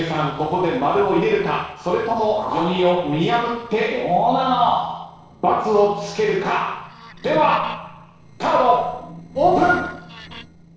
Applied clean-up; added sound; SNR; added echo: neural separator model SepFormer DNS4.